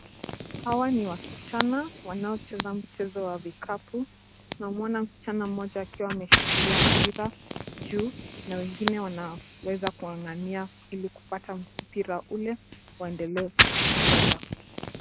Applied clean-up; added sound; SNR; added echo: none; Fire; -2 dB; none.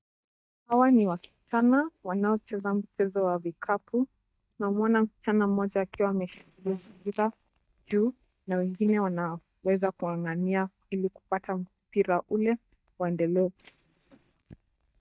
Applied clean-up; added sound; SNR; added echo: neural mask model DeepFilterNet 3.